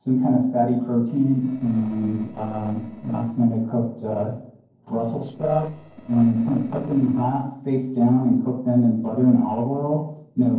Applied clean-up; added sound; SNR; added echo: neural separator model SepFormer DNS4.